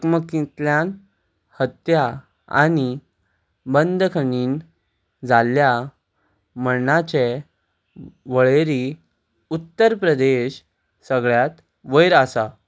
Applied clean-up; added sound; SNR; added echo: none; none; none; none.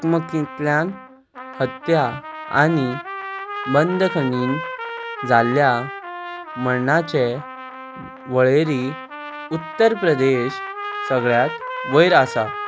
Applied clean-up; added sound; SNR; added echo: none; Trumpet; 10 dB; none.